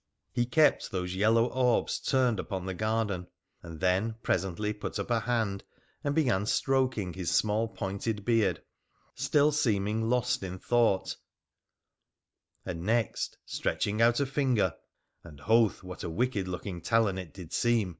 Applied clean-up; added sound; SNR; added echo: none; none; none; none.